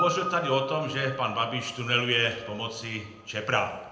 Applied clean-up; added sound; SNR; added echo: none; Piano; 9 dB; reverberation time 0.7 s.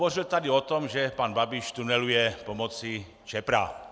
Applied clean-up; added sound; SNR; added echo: none; none; none; none.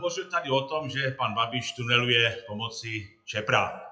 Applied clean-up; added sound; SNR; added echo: classical method WPE with log-MMSE.